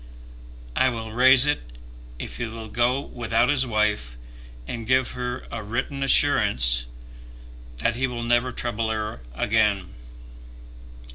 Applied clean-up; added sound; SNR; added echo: none; none; none; none.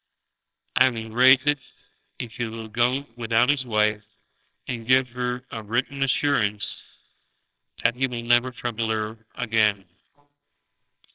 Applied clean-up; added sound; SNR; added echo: neural separator model SepFormer WHAMR!.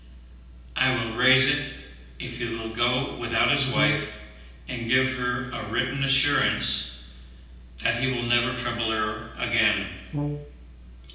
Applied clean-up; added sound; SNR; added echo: none; Brass instrument; 4 dB; reverberation time 0.9 s.